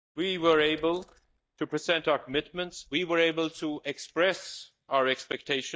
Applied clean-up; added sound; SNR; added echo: neural mask model DeepFilterNet 3.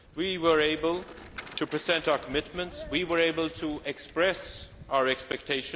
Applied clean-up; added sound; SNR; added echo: none; Bicycle; 16 dB; none.